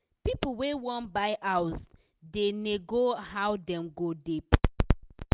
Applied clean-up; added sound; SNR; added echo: none; none; none; none.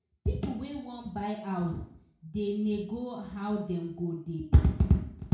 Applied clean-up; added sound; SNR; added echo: none; none; none; reverberation time 0.5 s.